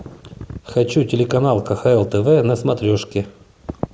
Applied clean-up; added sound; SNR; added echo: none; none; none; none.